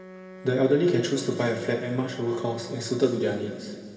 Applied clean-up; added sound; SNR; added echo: none; Wind instrument, woodwind instrument; 17 dB; reverberation time 2.3 s.